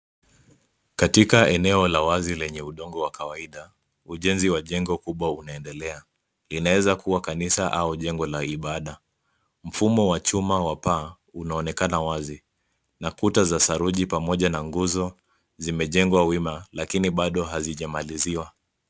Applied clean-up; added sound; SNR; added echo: none; none; none; none.